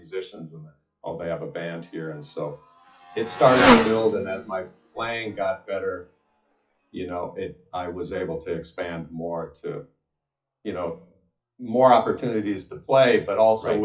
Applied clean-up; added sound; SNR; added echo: classical method WPE with log-MMSE.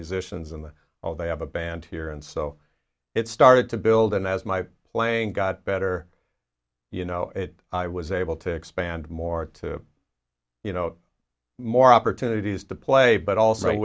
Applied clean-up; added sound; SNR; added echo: none; none; none; none.